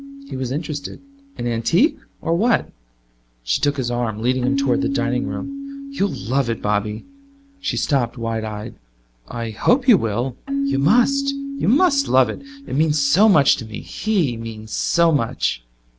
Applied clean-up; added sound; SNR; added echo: none; Keyboard (musical); 9 dB; none.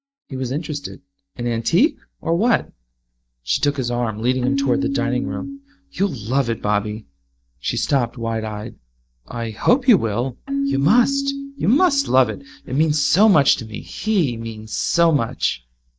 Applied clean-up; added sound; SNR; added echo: neural mask model DeepFilterNet 3.